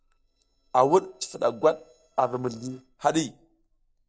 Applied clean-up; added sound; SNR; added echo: neural separator model SepFormer DNS4.